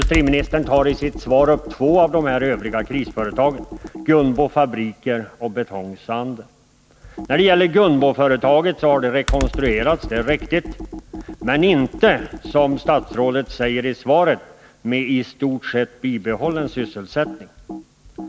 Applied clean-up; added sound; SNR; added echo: none; Computer keyboard; 12 dB; none.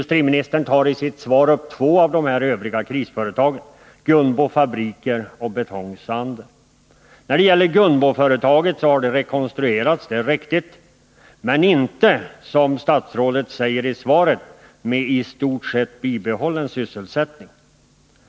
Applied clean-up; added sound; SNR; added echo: none; none; none; none.